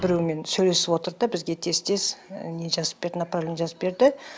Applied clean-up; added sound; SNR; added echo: none; none; none; none.